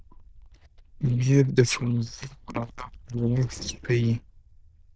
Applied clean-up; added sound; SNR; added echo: neural diffusion model UNIVERSE++.